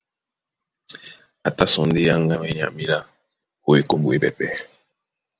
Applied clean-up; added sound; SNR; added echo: none; none; none; none.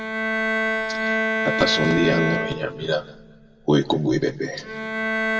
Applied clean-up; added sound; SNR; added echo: none; Bowed string instrument; 1 dB; reverberation time 1.0 s.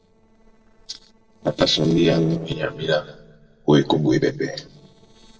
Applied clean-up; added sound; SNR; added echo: neural separator model SepFormer DNS4.